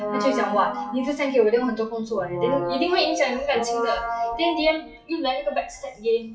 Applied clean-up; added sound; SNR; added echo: classical method WPE with log-MMSE.